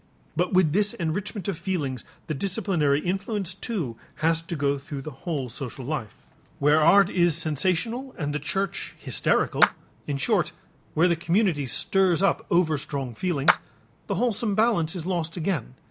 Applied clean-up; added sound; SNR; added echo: none; Clapping; 4 dB; none.